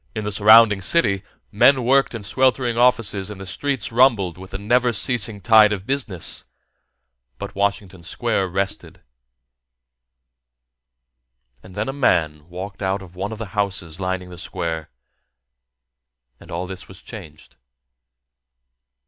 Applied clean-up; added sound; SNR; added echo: none; none; none; none.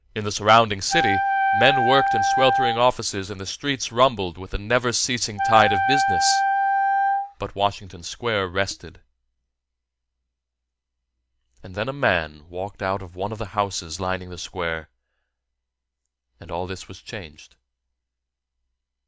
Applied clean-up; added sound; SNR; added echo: none; Wind instrument, woodwind instrument; -2 dB; none.